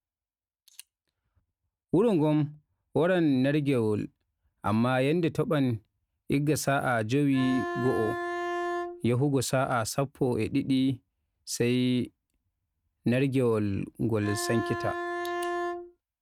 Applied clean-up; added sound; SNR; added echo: neural mask model RNNoise.